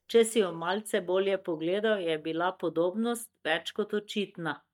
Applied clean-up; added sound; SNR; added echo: neural mask model DeepFilterNet 3.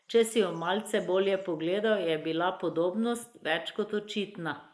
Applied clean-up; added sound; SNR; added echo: neural mask model Resemble Enhance denoiser.